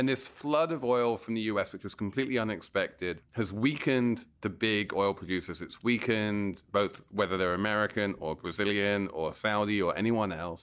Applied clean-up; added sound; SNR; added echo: none; none; none; none.